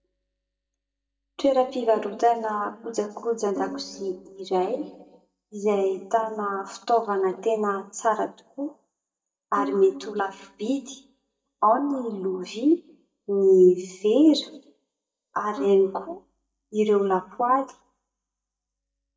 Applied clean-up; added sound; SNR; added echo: neural mask model DeepFilterNet 3.